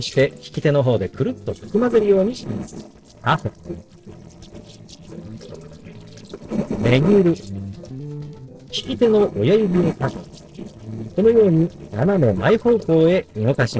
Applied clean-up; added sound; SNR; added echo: neural separator model SepFormer DNS4.